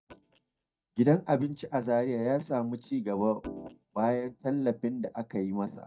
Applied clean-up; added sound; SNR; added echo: neural mask model DeepFilterNet 3.